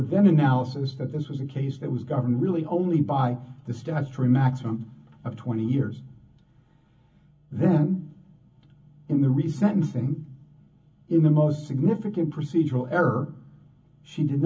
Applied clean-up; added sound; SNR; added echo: none; none; none; reverberation time 0.3 s.